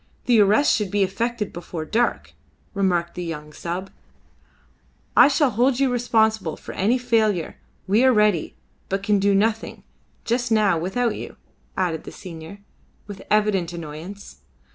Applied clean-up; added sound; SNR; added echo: none; none; none; none.